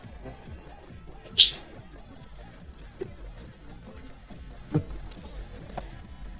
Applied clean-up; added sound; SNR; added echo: neural mask model DeepFilterNet 3.